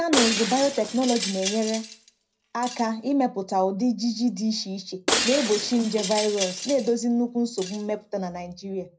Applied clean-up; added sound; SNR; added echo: none; Shatter; 6 dB; reverberation time 0.4 s.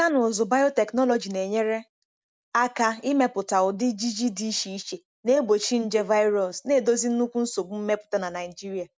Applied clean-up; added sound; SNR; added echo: none; none; none; none.